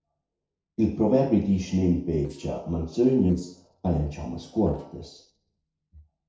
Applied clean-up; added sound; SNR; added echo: neural separator model SepFormer DNS4.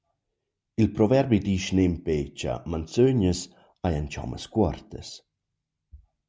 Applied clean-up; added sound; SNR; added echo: none; none; none; none.